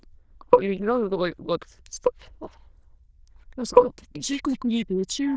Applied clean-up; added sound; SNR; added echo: neural diffusion model UNIVERSE++.